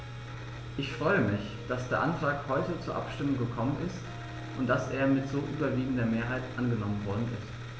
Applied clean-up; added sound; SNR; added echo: none; Harp; 18 dB; none.